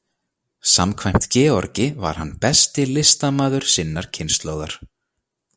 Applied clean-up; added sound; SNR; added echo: none; none; none; none.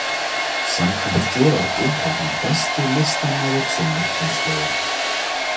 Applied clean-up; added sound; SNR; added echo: none; Domestic sounds, home sounds; -1 dB; reverberation time 0.3 s.